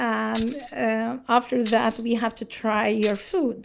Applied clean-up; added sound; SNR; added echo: none; Tambourine; 14 dB; none.